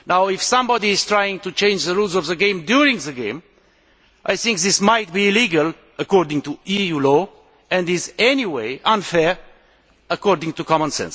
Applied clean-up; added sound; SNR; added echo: none; none; none; none.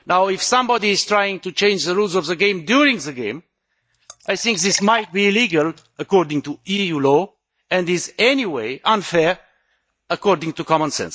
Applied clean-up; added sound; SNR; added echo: neural mask model DeepFilterNet 3.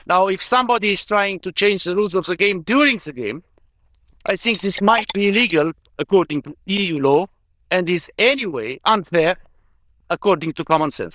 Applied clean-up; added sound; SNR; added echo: neural diffusion model UNIVERSE++.